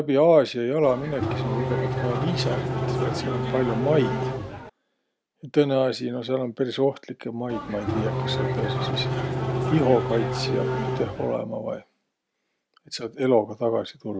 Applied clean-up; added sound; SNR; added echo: none; Race car, auto racing / Engine starting; 1 dB; none.